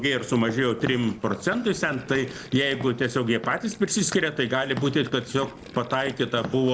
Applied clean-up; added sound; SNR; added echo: none; Gurgling + Walk, footsteps / Siren; 15 dB; none.